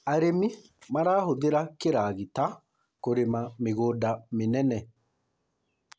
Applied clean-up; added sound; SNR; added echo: none; none; none; none.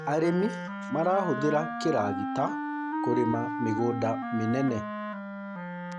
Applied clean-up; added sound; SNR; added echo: none; Wind instrument, woodwind instrument; 4 dB; none.